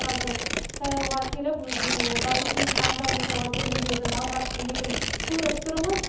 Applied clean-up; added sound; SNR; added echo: none; Tearing; -2 dB; reverberation time 0.8 s.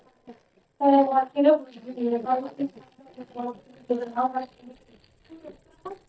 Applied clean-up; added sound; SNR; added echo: neural mask model DeepFilterNet 3.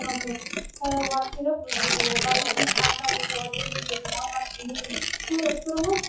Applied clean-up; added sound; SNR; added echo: classical method WPE with log-MMSE.